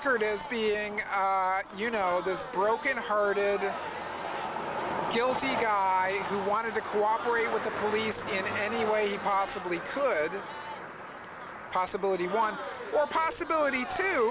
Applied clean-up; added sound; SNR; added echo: none; Crowd; 12 dB; none.